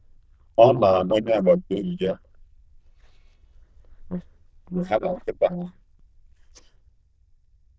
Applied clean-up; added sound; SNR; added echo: neural diffusion model UNIVERSE++.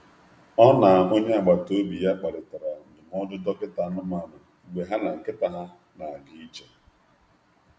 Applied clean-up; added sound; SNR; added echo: none; none; none; none.